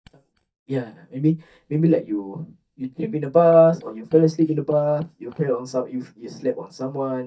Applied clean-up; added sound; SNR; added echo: neural mask model DeepFilterNet 3.